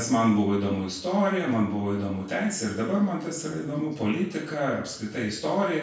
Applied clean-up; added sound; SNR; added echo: none; none; none; reverberation time 0.6 s.